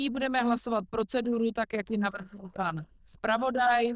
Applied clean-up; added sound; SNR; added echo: neural diffusion model UNIVERSE++.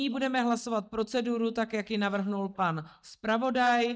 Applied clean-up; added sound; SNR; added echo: neural mask model DeepFilterNet 3.